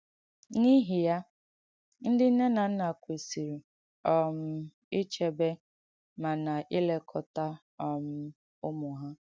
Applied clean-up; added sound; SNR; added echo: none; none; none; none.